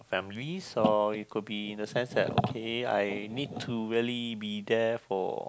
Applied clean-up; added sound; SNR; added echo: none; none; none; none.